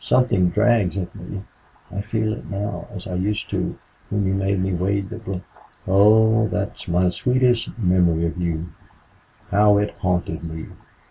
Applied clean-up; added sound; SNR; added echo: none; none; none; none.